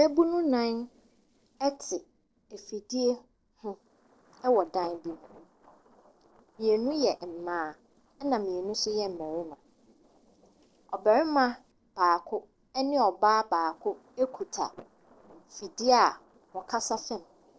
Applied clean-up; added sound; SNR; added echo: neural separator model SepFormer DNS4.